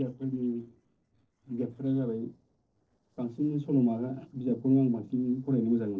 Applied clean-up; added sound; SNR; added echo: neural separator model SepFormer DNS4.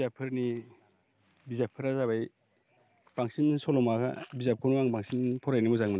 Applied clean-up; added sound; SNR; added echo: none; none; none; none.